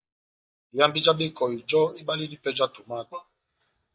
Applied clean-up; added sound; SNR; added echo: neural mask model DeepFilterNet 3.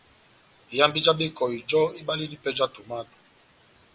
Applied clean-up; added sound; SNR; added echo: none; none; none; none.